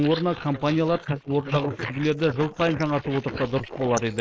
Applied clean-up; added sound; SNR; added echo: neural mask model Resemble Enhance denoiser.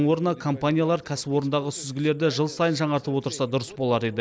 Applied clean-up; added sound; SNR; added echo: none; none; none; none.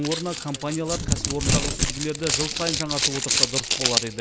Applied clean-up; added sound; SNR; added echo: none; Crumpling, crinkling; -4 dB; none.